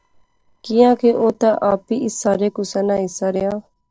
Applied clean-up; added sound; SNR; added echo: neural separator model SepFormer DNS4.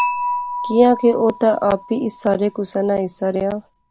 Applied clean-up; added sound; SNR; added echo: none; Dishes, pots, and pans / Chink, clink; 9 dB; none.